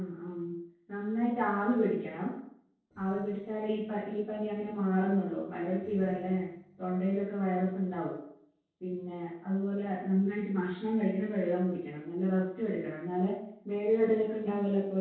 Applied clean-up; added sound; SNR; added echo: neural separator model SepFormer DNS4.